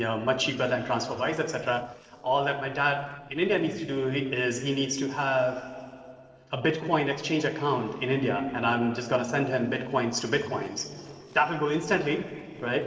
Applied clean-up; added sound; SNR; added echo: neural separator model SepFormer DNS4.